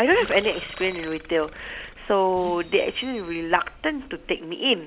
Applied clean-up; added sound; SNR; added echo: none; Burping, eructation + Bus; 17 dB; none.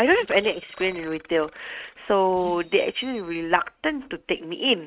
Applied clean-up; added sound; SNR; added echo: neural mask model RNNoise.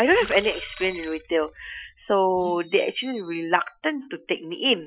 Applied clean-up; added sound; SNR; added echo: classical method Wiener filter.